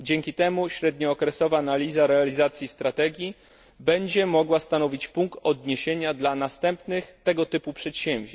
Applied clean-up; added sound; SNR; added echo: none; none; none; none.